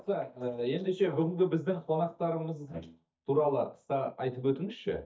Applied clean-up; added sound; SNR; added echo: neural mask model DeepFilterNet 3.